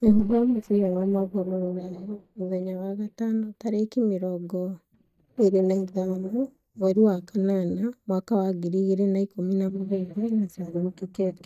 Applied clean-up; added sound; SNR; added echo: neural mask model DeepFilterNet 3.